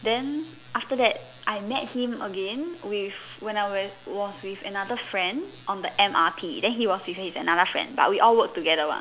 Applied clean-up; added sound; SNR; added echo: none; none; none; none.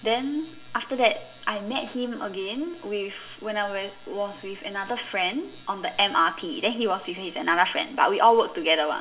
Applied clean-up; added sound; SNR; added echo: none; none; none; reverberation time 0.5 s.